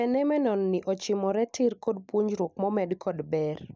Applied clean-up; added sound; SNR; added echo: none; none; none; none.